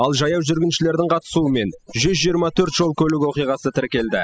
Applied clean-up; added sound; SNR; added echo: classical method spectral subtraction.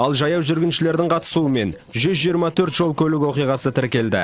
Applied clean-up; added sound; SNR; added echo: neural separator model SepFormer DNS4.